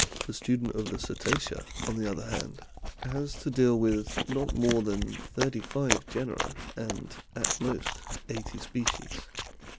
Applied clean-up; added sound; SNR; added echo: none; Chewing, mastication; 4 dB; none.